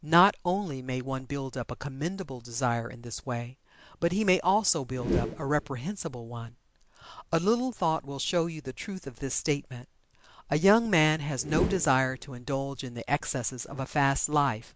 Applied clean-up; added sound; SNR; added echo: none; Whoosh, swoosh, swish; 6 dB; none.